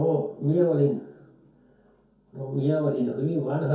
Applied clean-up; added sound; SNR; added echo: none; none; none; reverberation time 0.6 s.